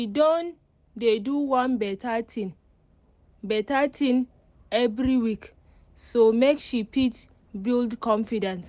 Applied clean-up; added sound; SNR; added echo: none; none; none; none.